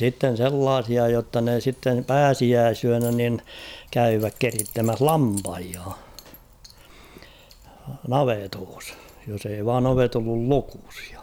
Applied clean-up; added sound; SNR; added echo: none; Keys jangling; 18 dB; none.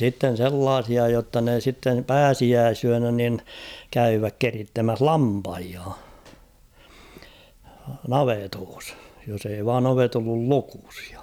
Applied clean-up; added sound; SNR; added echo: none; none; none; none.